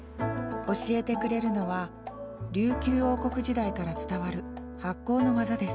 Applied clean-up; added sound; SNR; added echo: none; none; none; none.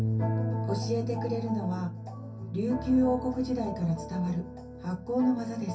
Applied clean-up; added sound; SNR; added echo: none; Bass guitar; 5 dB; reverberation time 0.3 s.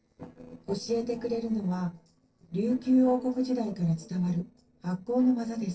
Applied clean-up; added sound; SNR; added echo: neural separator model SepFormer DNS4.